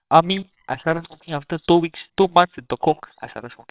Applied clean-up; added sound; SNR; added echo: neural separator model SepFormer WHAMR!.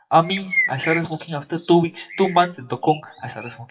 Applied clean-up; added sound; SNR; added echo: classical method WPE with log-MMSE.